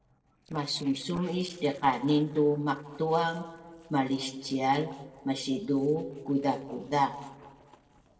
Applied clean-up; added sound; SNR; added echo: neural separator model SepFormer DNS4.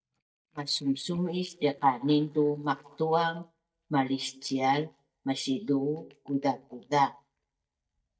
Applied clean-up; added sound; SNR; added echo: neural mask model DeepFilterNet 3.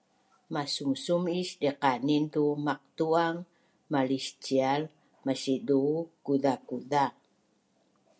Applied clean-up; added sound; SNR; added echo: none; none; none; none.